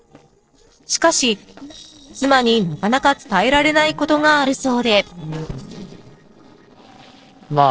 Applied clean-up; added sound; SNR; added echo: neural separator model SepFormer DNS4.